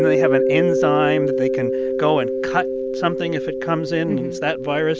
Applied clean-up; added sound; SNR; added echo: none; Mallet percussion; -1 dB; none.